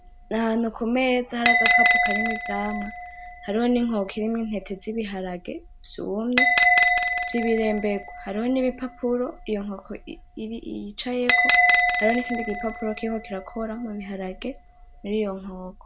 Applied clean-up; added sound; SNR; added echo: none; Bell; -1 dB; none.